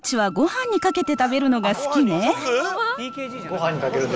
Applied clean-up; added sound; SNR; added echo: none; Wind instrument, woodwind instrument; 17 dB; none.